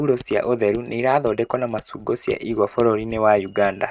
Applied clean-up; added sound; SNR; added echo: neural mask model RNNoise.